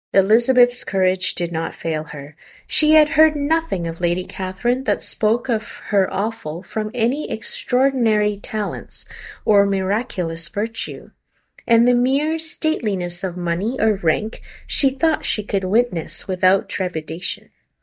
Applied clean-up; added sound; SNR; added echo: neural mask model DeepFilterNet 3.